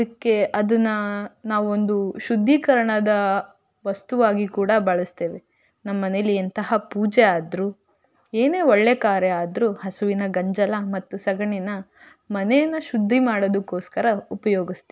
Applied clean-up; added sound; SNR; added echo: none; none; none; none.